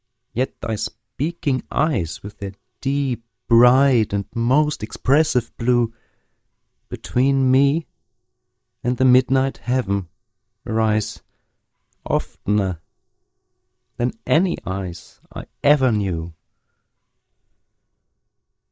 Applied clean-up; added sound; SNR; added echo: neural mask model Resemble Enhance denoiser.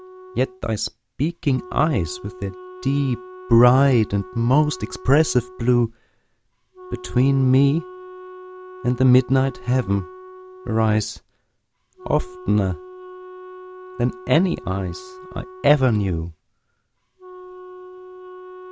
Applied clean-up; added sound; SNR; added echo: none; Wind instrument, woodwind instrument; 18 dB; none.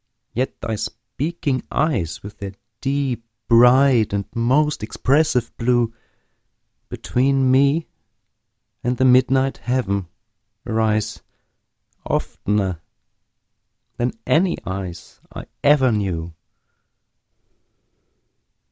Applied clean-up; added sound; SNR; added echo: none; none; none; none.